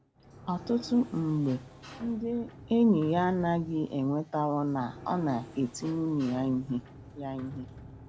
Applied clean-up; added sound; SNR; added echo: none; Sliding door; 17 dB; none.